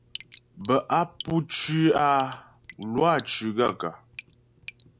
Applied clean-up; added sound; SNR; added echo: none; Drip; 20 dB; none.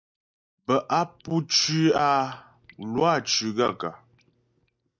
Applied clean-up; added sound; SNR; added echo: neural mask model DeepFilterNet 3.